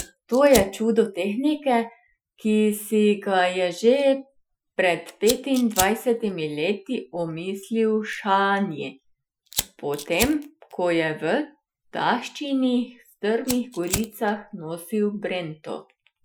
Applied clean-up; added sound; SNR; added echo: classical method Wiener filter.